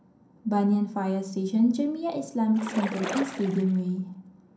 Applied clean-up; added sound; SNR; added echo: none; Splash, splatter; 10 dB; reverberation time 0.6 s.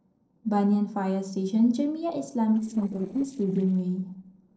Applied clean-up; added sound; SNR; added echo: neural separator model SepFormer DNS4.